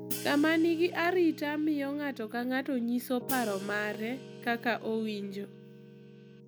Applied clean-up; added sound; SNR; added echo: none; Piano + Hi-hat; 13 dB; none.